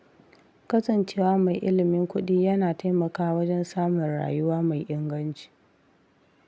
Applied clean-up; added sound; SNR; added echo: none; none; none; none.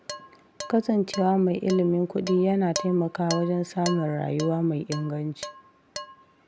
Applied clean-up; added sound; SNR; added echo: none; Dishes, pots, and pans; 14 dB; none.